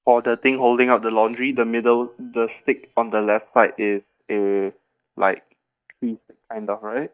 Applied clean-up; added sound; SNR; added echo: neural mask model DeepFilterNet 3.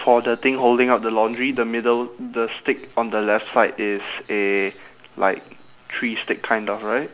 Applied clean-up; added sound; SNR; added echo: none; none; none; none.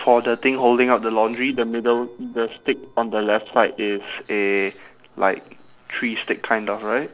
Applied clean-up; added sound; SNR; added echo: neural separator model SepFormer DNS4.